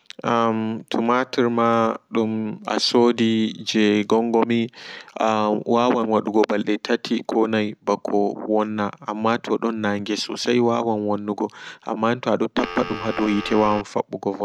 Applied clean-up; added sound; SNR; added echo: none; Telephone; 11 dB; none.